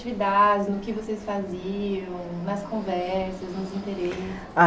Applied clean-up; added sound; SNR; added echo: none; Fixed-wing aircraft, airplane; 18 dB; none.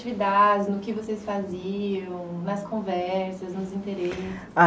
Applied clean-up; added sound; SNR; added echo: none; none; none; none.